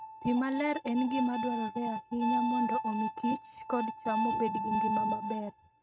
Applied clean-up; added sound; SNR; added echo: neural mask model RNNoise.